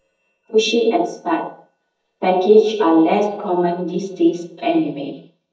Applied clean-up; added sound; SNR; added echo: neural mask model DeepFilterNet 3.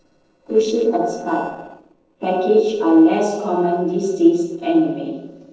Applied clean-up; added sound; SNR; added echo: neural separator model SepFormer DNS4.